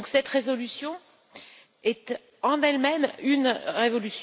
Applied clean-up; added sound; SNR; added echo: none; none; none; none.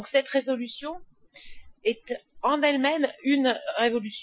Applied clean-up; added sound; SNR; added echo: classical method Wiener filter.